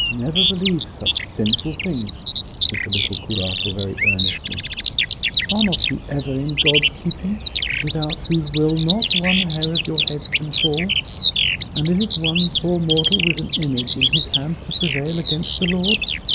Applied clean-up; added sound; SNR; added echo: none; Bird vocalization, bird call, bird song; -1 dB; none.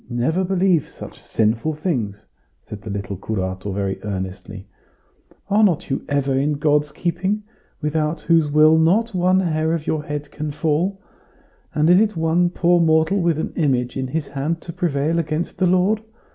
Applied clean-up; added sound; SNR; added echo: none; none; none; none.